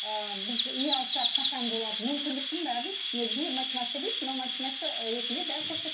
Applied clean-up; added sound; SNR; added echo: none; Chirp, tweet; -3 dB; reverberation time 0.3 s.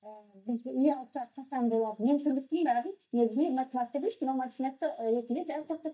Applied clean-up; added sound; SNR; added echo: neural mask model DeepFilterNet 3.